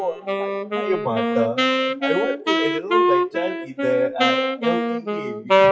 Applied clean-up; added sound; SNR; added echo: classical method WPE with log-MMSE.